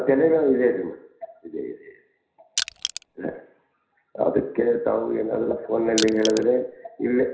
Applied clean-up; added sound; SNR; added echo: none; Crushing; 7 dB; reverberation time 0.5 s.